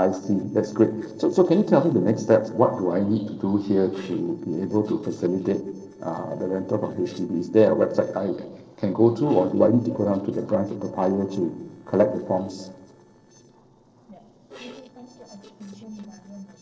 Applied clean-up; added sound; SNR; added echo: neural separator model SepFormer DNS4.